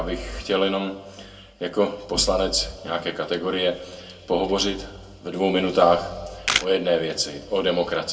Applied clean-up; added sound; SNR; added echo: none; Camera; 5 dB; reverberation time 0.2 s.